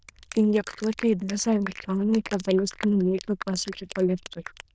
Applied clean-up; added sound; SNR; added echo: neural diffusion model UNIVERSE++.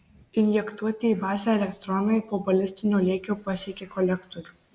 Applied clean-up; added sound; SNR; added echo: none; none; none; none.